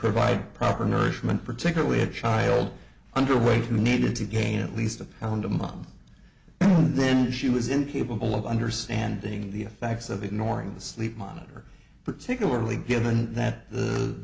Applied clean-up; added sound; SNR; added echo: none; none; none; none.